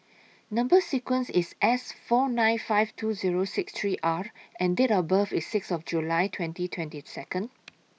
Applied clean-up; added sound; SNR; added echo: none; none; none; none.